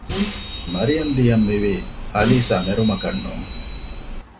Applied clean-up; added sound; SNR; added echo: none; Bus; 7 dB; none.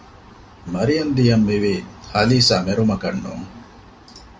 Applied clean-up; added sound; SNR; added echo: none; none; none; none.